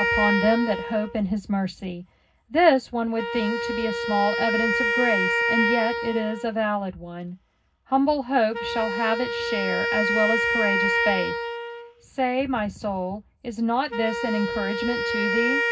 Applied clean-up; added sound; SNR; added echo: none; Wind instrument, woodwind instrument; 2 dB; reverberation time 0.4 s.